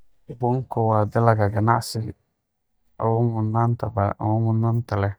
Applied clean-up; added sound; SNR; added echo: neural mask model DeepFilterNet 3.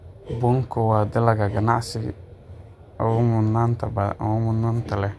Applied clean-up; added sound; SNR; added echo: none; none; none; none.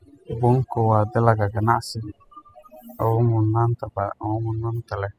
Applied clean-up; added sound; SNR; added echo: classical method spectral subtraction.